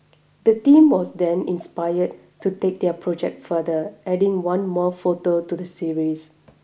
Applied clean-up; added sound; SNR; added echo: none; none; none; none.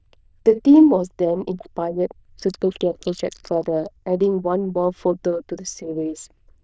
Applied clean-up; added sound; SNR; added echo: neural diffusion model UNIVERSE++.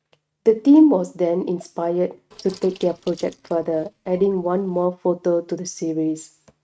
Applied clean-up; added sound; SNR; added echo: neural mask model RNNoise.